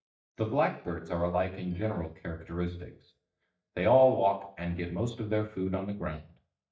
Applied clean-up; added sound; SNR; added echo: neural mask model DeepFilterNet 3.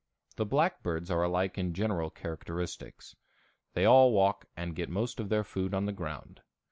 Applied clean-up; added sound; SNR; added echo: none; none; none; none.